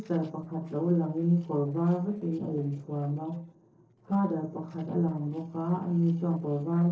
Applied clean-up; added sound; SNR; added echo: neural separator model SepFormer DNS4.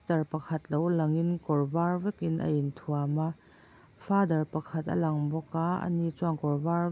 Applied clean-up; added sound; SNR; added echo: none; none; none; none.